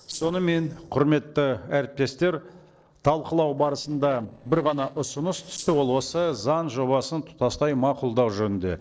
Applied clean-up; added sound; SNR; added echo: neural separator model SepFormer DNS4.